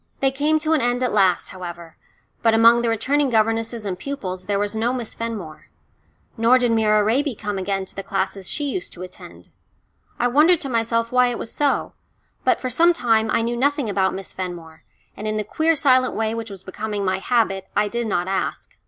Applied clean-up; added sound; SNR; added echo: none; none; none; none.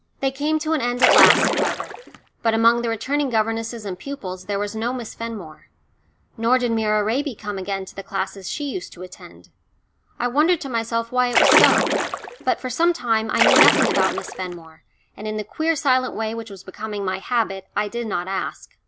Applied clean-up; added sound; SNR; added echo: none; Splash, splatter; -4 dB; none.